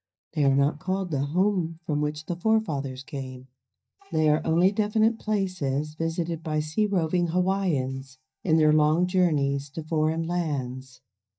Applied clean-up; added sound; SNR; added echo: neural mask model DeepFilterNet 3.